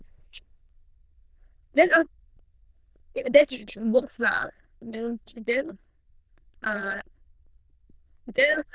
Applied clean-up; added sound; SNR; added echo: neural diffusion model UNIVERSE++.